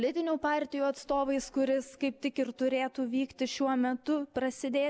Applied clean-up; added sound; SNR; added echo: none; none; none; none.